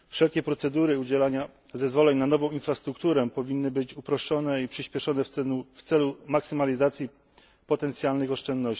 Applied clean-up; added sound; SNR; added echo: none; none; none; none.